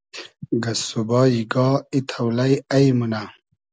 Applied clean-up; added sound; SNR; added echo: none; none; none; none.